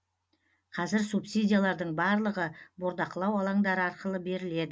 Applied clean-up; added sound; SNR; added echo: none; none; none; none.